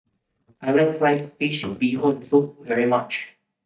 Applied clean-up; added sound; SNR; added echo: neural mask model DeepFilterNet 3.